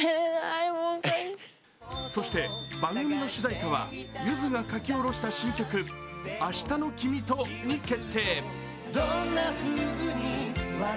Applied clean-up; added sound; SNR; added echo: none; none; none; none.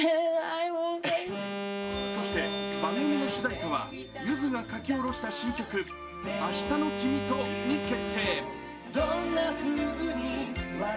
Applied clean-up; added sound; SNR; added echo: none; Alarm; 6 dB; reverberation time 0.2 s.